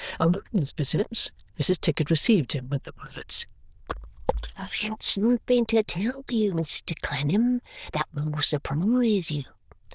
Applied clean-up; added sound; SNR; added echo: neural diffusion model UNIVERSE++.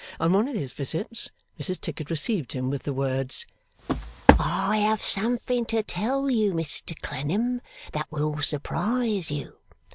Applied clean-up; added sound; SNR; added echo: none; Walk, footsteps; -5 dB; none.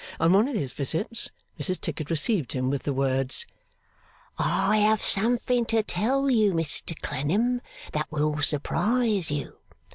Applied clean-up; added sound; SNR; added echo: none; none; none; none.